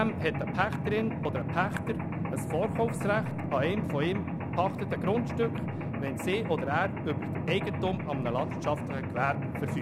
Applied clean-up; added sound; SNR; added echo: none; Mechanisms; 1 dB; none.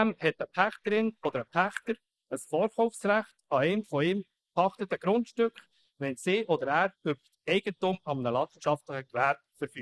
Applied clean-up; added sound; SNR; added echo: neural mask model Resemble Enhance denoiser.